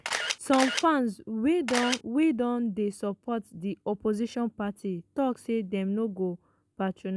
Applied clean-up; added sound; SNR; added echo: none; Camera; 2 dB; none.